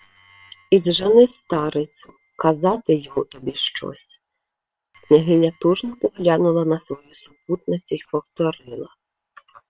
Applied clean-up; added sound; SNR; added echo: neural separator model SepFormer WHAM!.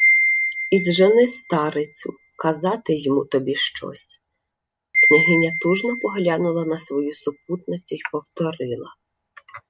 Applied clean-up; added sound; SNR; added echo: none; Wind chime; 3 dB; none.